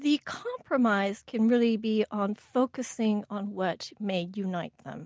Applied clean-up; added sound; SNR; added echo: none; none; none; none.